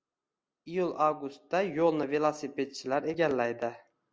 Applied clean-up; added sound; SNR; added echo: none; none; none; none.